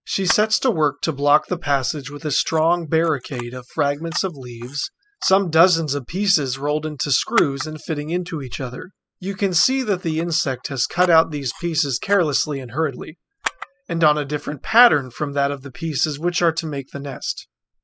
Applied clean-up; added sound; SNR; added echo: classical method spectral subtraction.